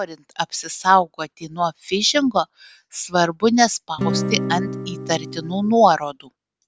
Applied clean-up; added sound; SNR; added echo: none; Acoustic guitar / Strum; 5 dB; none.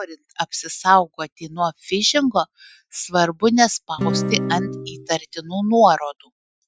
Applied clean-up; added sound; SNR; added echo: classical method Wiener filter.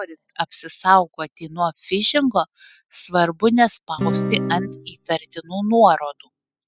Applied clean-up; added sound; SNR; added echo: classical method spectral subtraction.